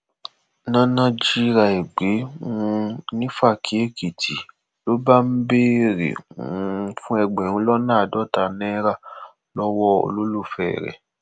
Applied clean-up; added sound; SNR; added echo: none; none; none; none.